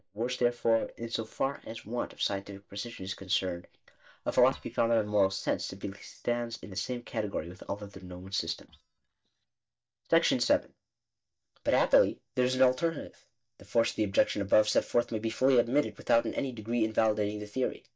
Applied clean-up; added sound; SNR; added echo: neural mask model DeepFilterNet 3.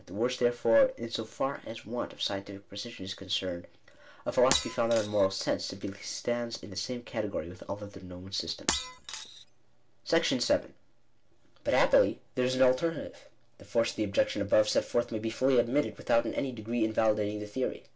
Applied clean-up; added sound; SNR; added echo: none; Shatter; 8 dB; reverberation time 0.2 s.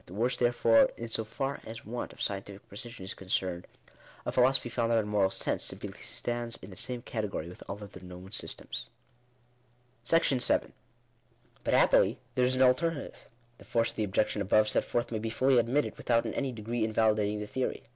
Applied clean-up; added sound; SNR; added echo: none; none; none; none.